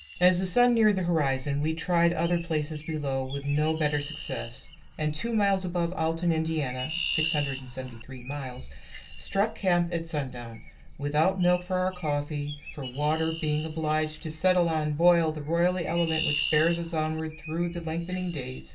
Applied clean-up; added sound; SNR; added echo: none; Chirp, tweet; 13 dB; reverberation time 0.2 s.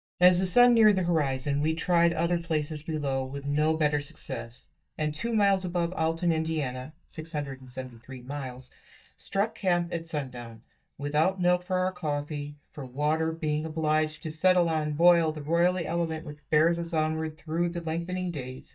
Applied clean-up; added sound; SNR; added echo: neural mask model DeepFilterNet 3.